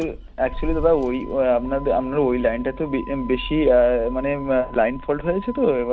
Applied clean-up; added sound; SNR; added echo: none; Motor vehicle (road); 12 dB; none.